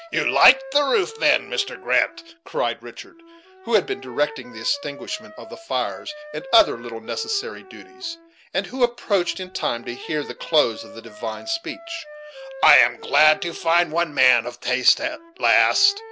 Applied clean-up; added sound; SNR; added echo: none; Wind instrument, woodwind instrument; 18 dB; none.